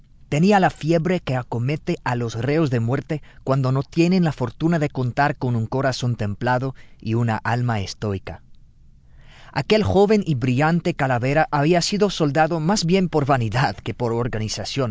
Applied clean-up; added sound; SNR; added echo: none; none; none; none.